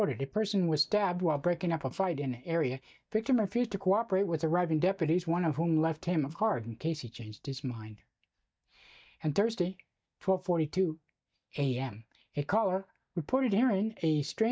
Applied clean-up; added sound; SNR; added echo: neural mask model DeepFilterNet 3.